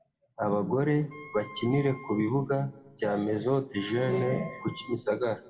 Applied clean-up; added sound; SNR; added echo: none; Wind instrument, woodwind instrument; 19 dB; reverberation time 1.0 s.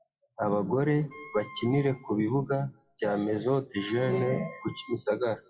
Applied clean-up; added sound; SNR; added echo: classical method WPE with log-MMSE.